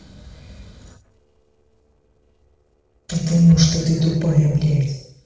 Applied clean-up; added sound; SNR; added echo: neural separator model SepFormer DNS4.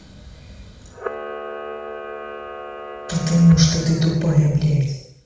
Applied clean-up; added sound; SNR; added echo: none; Camera; 14 dB; reverberation time 0.7 s.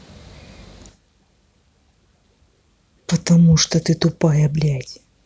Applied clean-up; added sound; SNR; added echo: none; none; none; none.